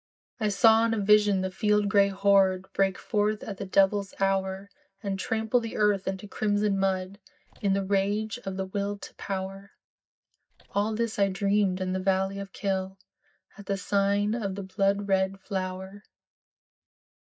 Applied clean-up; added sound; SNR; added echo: neural mask model DeepFilterNet 3.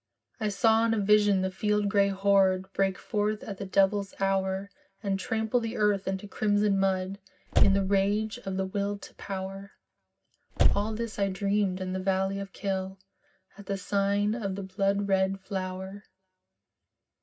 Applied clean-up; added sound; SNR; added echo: none; Slam / Car; -3 dB; reverberation time 0.4 s.